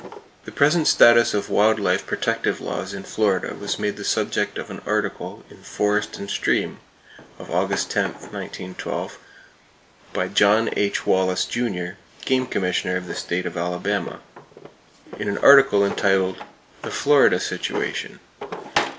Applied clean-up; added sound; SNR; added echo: none; Drawer open or close; 16 dB; none.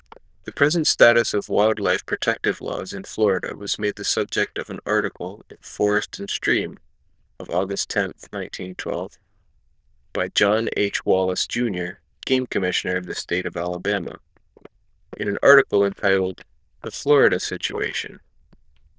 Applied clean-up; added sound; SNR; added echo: neural diffusion model UNIVERSE++.